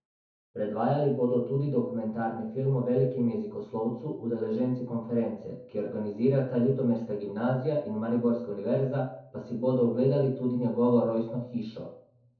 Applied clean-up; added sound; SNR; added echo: none; none; none; reverberation time 0.5 s.